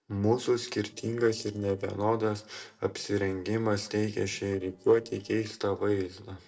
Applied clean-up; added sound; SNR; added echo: neural separator model SepFormer DNS4.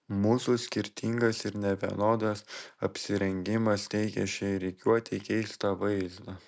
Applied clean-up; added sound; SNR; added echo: none; none; none; none.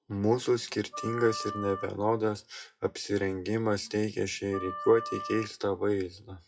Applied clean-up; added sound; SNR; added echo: classical method WPE with log-MMSE.